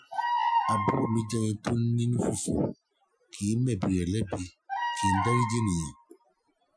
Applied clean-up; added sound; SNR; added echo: classical method Wiener filter.